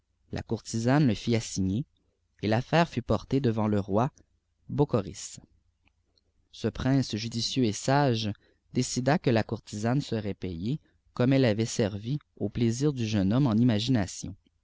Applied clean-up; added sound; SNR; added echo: none; none; none; none.